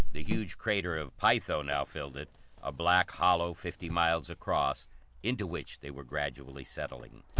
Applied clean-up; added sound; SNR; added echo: none; Cricket; 2 dB; none.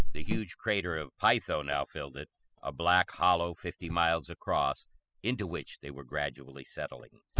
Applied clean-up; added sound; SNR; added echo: classical method spectral subtraction.